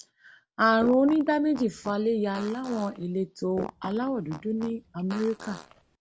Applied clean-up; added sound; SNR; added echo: none; Fart; 15 dB; none.